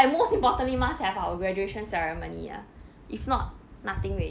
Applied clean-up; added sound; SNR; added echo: none; none; none; none.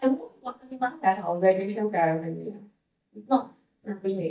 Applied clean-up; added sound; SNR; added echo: neural mask model DeepFilterNet 3.